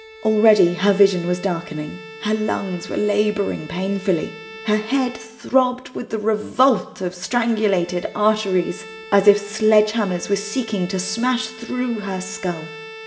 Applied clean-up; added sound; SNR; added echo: none; Bowed string instrument; 18 dB; reverberation time 0.8 s.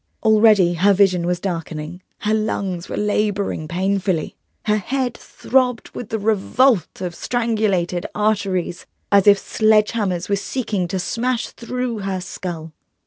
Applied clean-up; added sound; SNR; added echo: none; none; none; none.